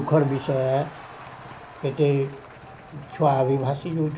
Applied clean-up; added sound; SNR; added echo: none; Crowd; 16 dB; none.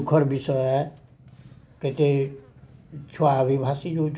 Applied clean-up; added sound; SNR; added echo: none; none; none; none.